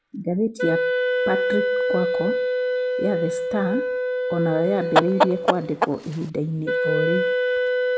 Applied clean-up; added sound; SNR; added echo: none; Wind instrument, woodwind instrument + Chicken, rooster; -3 dB; none.